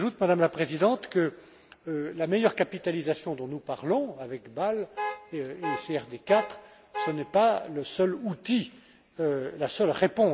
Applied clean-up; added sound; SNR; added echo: none; Alarm / Car; 8 dB; none.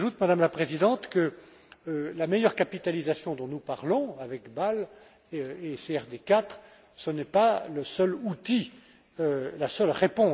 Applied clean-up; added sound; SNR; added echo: none; none; none; none.